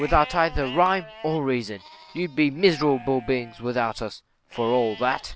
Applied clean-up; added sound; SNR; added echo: none; Bowed string instrument + Livestock, farm animals, working animals; 17 dB; none.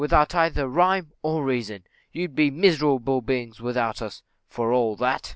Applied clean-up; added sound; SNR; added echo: none; none; none; none.